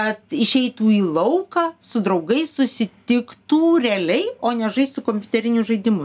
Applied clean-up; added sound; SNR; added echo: none; none; none; none.